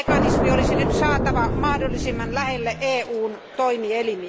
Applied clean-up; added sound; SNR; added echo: none; Explosion; -3 dB; none.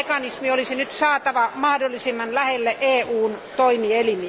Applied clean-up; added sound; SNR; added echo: none; none; none; none.